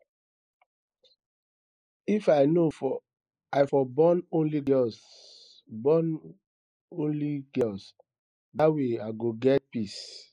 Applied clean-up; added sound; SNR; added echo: neural mask model Resemble Enhance denoiser.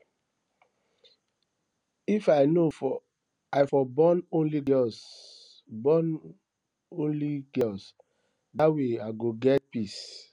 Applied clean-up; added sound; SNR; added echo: none; none; none; none.